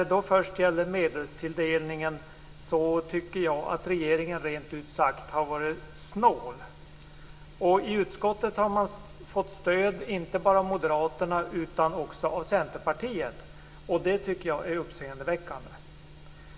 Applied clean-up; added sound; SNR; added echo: none; none; none; reverberation time 0.2 s.